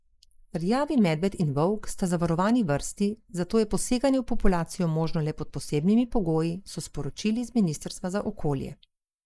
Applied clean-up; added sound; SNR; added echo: neural mask model Resemble Enhance denoiser.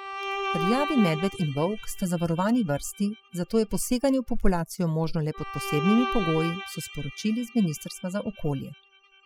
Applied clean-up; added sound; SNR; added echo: classical method spectral subtraction.